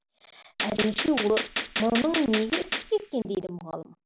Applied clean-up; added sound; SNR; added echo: none; Gunshot, gunfire; 3 dB; none.